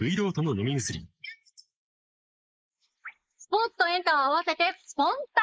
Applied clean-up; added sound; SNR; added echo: neural mask model Resemble Enhance denoiser.